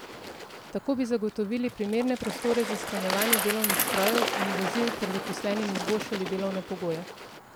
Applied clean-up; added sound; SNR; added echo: none; Bicycle + Water / Bird; 2 dB; none.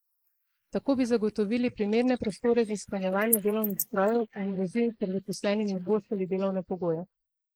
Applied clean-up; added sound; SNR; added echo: neural mask model Resemble Enhance denoiser.